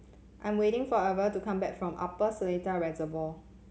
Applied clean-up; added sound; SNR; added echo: none; none; none; none.